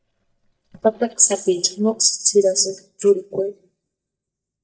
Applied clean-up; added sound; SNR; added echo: neural mask model DeepFilterNet 3.